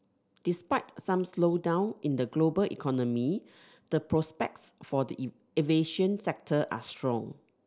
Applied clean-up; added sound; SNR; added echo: none; none; none; none.